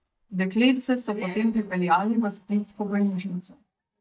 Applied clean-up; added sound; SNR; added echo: neural mask model DeepFilterNet 3.